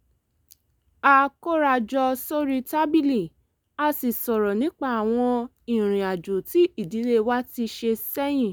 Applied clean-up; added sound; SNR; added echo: none; none; none; none.